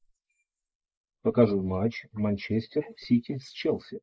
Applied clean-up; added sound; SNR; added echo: neural mask model Resemble Enhance denoiser.